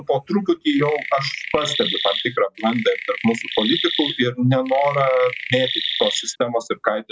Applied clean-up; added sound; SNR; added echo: none; Chirp, tweet; 6 dB; none.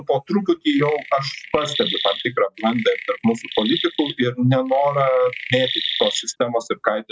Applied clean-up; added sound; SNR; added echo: neural mask model RNNoise.